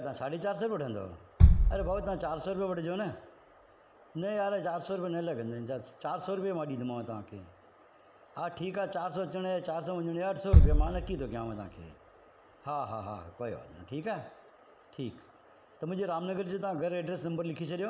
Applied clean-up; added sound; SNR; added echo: none; Bass drum; -3 dB; none.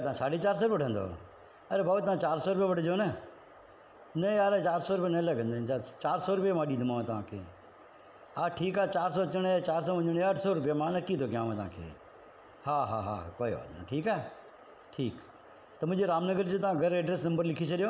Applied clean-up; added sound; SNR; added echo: none; none; none; none.